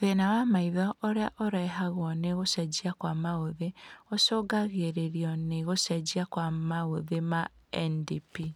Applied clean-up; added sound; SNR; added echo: none; none; none; none.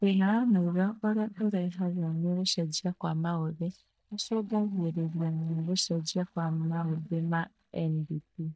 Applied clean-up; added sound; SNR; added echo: neural mask model DeepFilterNet 3.